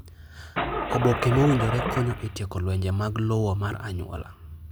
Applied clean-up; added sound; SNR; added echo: none; Engine starting / Car; 3 dB; none.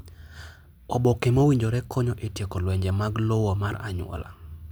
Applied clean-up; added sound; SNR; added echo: none; none; none; none.